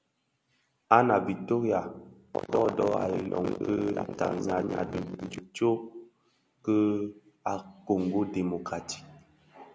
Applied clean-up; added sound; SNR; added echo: none; none; none; none.